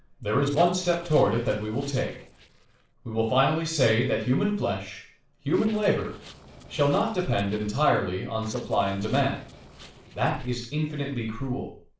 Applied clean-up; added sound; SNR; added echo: neural separator model SepFormer DNS4.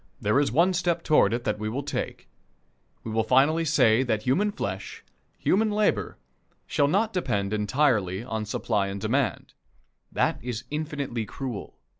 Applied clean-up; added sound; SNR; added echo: none; none; none; none.